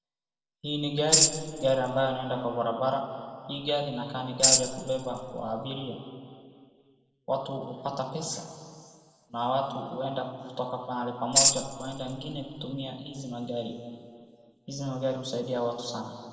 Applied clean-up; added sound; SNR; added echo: none; Tambourine; -4 dB; reverberation time 2.0 s.